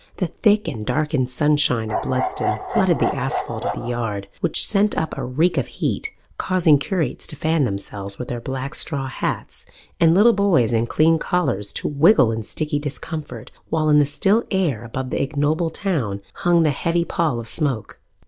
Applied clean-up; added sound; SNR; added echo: none; Bark; 5 dB; none.